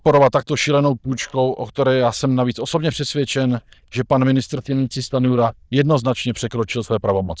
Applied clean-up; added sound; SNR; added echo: neural diffusion model UNIVERSE++.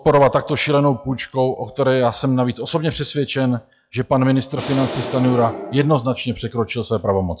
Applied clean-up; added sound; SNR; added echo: classical method log-MMSE.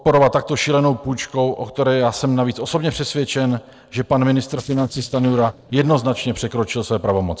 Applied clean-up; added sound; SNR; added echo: neural separator model SepFormer DNS4.